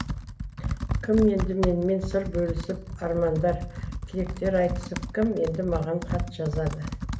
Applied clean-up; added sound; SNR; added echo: none; Computer keyboard; 5 dB; reverberation time 0.3 s.